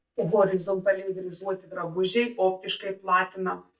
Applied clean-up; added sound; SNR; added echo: neural mask model DeepFilterNet 3.